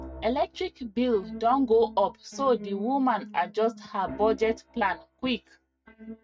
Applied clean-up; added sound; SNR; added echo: neural mask model RNNoise.